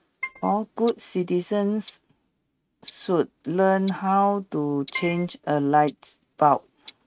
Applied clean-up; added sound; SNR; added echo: neural mask model RNNoise.